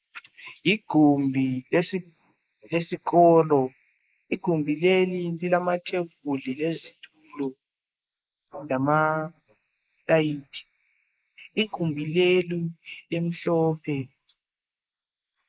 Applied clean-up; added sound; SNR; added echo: neural mask model Resemble Enhance denoiser.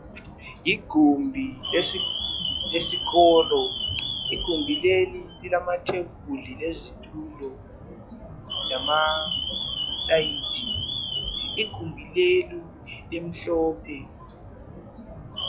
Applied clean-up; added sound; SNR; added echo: classical method log-MMSE.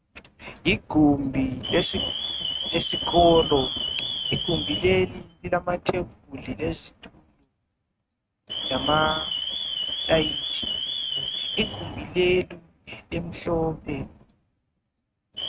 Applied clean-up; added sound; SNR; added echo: neural mask model RNNoise.